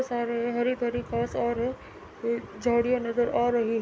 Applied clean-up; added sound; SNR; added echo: none; none; none; none.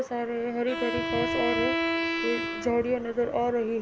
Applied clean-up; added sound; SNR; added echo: none; Bowed string instrument; 2 dB; none.